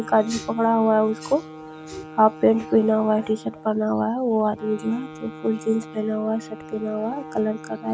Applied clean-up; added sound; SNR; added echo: none; Wind instrument, woodwind instrument; 16 dB; none.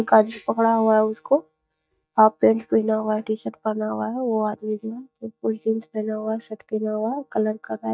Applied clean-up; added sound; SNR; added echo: neural mask model DeepFilterNet 3.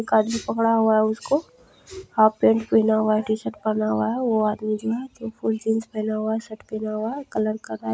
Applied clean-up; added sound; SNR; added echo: none; none; none; none.